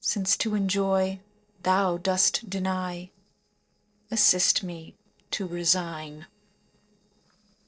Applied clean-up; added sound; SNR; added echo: neural separator model SepFormer DNS4.